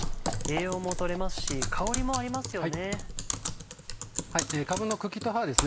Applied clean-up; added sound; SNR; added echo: none; Typing; 0 dB; none.